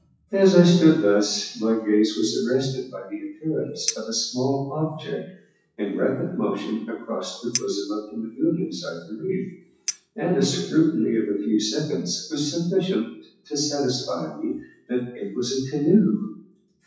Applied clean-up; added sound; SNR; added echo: classical method WPE with log-MMSE.